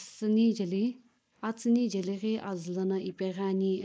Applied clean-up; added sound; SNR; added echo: neural mask model Resemble Enhance denoiser.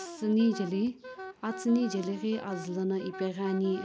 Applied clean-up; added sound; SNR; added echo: none; Wind instrument, woodwind instrument; 13 dB; none.